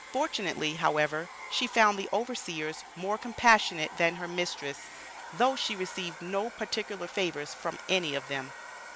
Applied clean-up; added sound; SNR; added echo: none; Domestic sounds, home sounds; 15 dB; none.